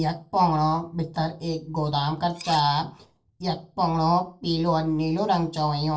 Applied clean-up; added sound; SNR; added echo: neural separator model SepFormer DNS4.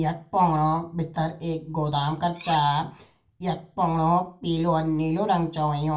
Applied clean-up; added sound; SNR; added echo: none; Cutlery, silverware; 17 dB; reverberation time 0.3 s.